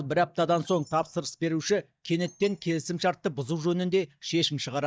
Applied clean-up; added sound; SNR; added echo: neural mask model DeepFilterNet 3.